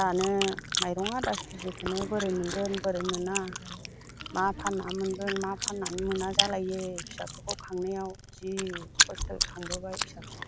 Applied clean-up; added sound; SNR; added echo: none; Chewing, mastication; 2 dB; none.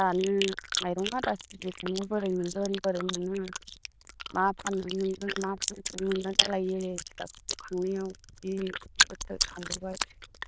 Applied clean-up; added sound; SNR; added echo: neural diffusion model UNIVERSE++.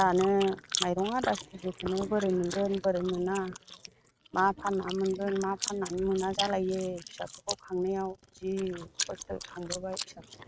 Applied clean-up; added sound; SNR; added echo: neural mask model RNNoise.